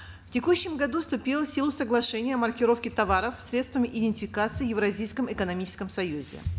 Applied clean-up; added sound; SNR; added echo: none; none; none; none.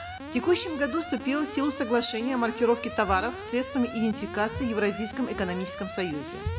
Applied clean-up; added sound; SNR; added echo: none; Alarm; 11 dB; none.